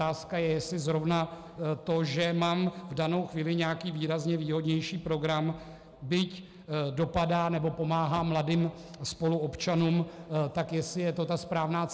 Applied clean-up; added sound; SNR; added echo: none; none; none; none.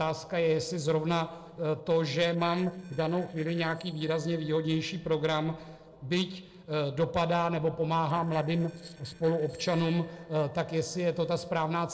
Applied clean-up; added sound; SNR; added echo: neural separator model SepFormer DNS4.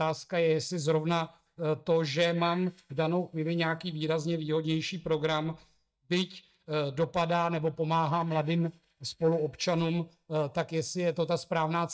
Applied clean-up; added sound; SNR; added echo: neural mask model DeepFilterNet 3.